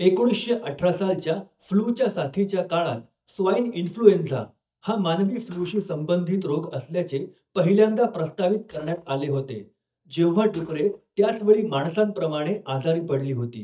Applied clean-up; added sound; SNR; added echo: neural mask model DeepFilterNet 3.